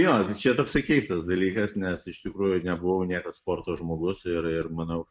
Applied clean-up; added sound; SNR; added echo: neural mask model Resemble Enhance denoiser.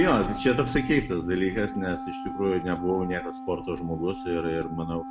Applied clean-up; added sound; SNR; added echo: none; Wind instrument, woodwind instrument; 10 dB; none.